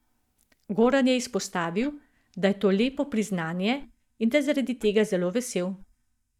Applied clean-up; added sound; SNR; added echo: neural mask model DeepFilterNet 3.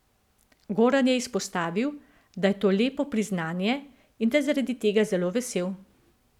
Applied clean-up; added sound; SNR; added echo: none; none; none; none.